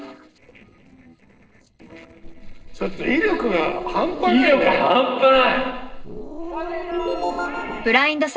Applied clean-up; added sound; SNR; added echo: neural separator model SepFormer DNS4.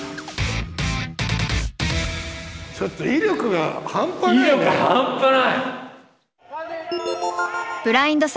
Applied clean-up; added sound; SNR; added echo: none; none; none; none.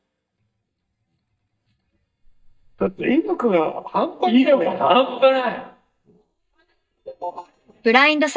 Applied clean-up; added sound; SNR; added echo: neural mask model DeepFilterNet 3.